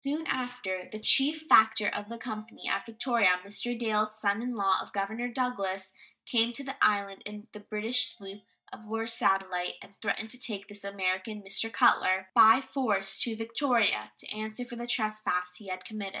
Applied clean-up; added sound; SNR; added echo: neural mask model DeepFilterNet 3.